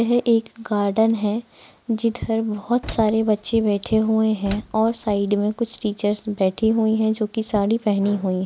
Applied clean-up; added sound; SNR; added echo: none; Slam; 18 dB; none.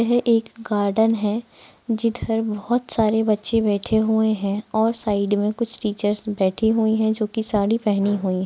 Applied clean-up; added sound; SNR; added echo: none; none; none; none.